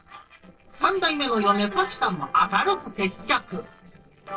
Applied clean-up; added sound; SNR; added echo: neural separator model SepFormer DNS4.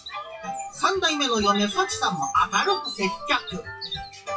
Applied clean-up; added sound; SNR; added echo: classical method WPE with log-MMSE.